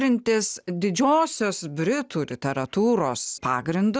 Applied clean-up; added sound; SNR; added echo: none; none; none; none.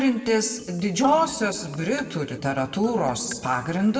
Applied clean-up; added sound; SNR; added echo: neural separator model SepFormer DNS4.